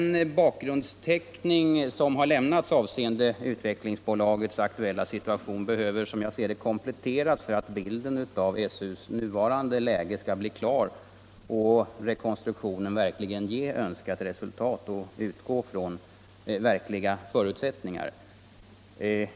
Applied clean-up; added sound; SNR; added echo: none; none; none; none.